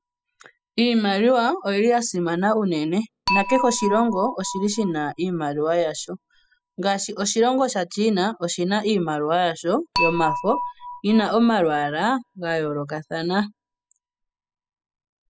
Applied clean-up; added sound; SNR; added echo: classical method spectral subtraction.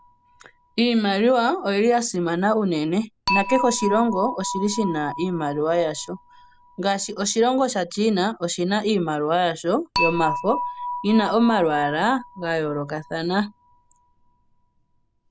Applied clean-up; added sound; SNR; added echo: none; Dishes, pots, and pans / Chink, clink; 10 dB; none.